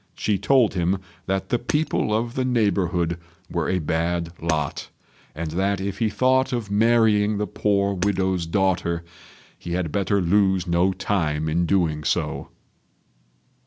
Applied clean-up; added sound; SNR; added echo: none; Hammer; 18 dB; none.